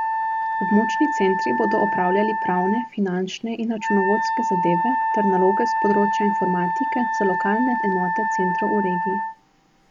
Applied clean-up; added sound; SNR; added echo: none; Wind instrument, woodwind instrument; 0 dB; none.